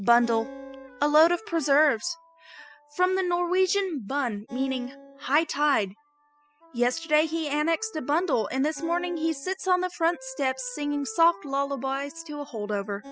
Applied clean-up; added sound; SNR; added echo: classical method spectral subtraction.